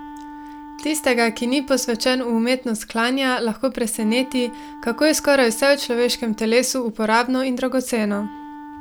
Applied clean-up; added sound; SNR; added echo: none; Wind instrument, woodwind instrument; 19 dB; none.